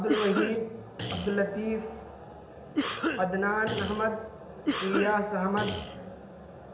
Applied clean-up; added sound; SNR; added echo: none; Cough; 4 dB; reverberation time 0.8 s.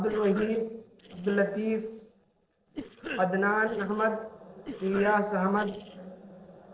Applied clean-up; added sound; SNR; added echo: neural separator model SepFormer DNS4.